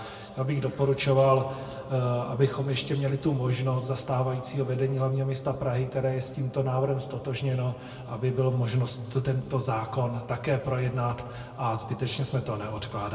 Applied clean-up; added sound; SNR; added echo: none; none; none; reverberation time 1.4 s.